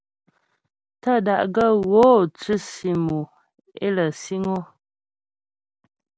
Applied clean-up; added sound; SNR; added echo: none; none; none; none.